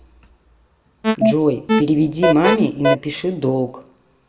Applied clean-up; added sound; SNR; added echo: none; Alarm; -2 dB; reverberation time 0.7 s.